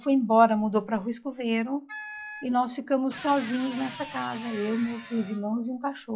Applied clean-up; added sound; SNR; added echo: classical method log-MMSE.